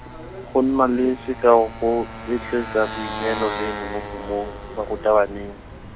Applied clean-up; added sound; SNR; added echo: none; Motorcycle; 11 dB; none.